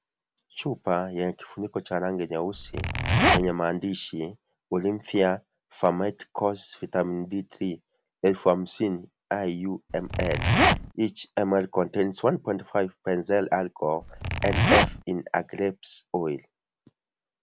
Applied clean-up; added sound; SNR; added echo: none; Zipper (clothing); -4 dB; none.